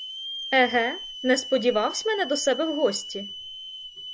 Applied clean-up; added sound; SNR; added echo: none; Hiss / Alarm; 11 dB; none.